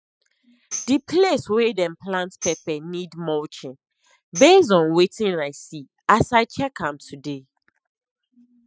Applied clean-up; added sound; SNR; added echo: classical method spectral subtraction.